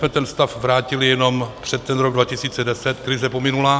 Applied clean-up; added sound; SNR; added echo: none; none; none; none.